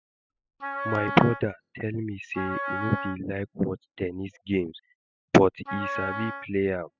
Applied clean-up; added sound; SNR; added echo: classical method spectral subtraction.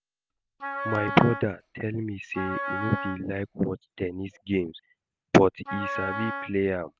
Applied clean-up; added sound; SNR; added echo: none; Wind instrument, woodwind instrument; 7 dB; none.